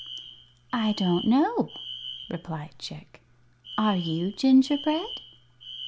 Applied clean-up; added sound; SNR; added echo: none; Alarm; 14 dB; none.